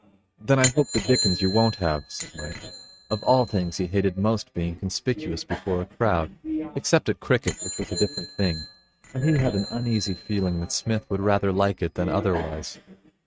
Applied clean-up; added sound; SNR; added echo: neural mask model RNNoise.